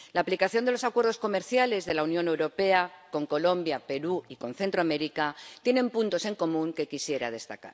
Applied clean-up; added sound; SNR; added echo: none; none; none; none.